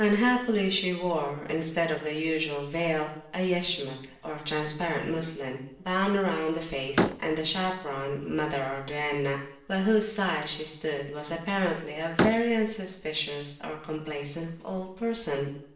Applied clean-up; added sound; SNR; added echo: none; Slam; 6 dB; reverberation time 0.8 s.